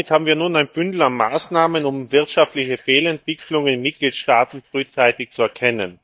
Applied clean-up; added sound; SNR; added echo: neural mask model DeepFilterNet 3.